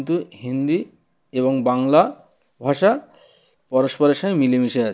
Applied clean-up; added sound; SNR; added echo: none; none; none; none.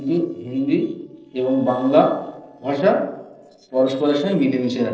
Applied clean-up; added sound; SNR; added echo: neural separator model SepFormer DNS4.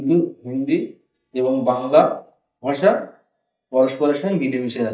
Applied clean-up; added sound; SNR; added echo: neural mask model DeepFilterNet 3.